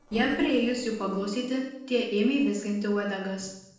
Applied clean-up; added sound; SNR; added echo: neural separator model SepFormer DNS4.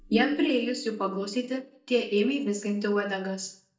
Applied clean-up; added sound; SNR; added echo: neural mask model DeepFilterNet 3.